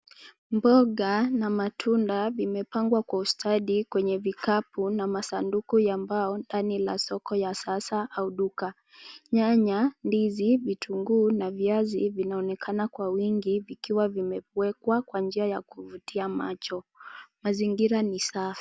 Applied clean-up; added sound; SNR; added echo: none; none; none; none.